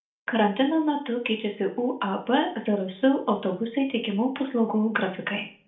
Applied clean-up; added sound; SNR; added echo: none; none; none; reverberation time 0.4 s.